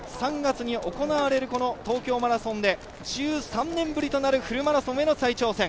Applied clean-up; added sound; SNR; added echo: none; none; none; none.